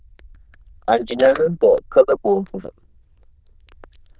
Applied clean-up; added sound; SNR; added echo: neural diffusion model UNIVERSE++.